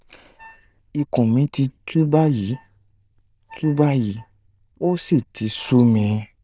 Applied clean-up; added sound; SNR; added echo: neural diffusion model UNIVERSE++.